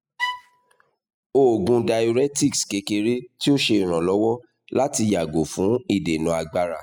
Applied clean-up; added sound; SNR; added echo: classical method spectral subtraction.